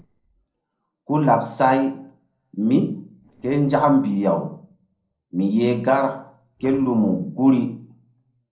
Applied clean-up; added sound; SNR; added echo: neural separator model SepFormer DNS4.